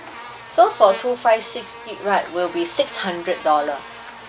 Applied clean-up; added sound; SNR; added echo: none; Buzz; 16 dB; none.